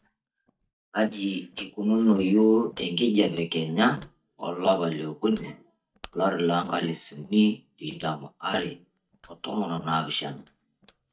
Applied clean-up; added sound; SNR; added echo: neural mask model DeepFilterNet 3.